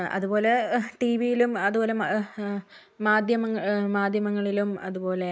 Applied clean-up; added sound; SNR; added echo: none; none; none; none.